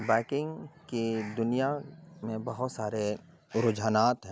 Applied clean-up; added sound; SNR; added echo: none; none; none; none.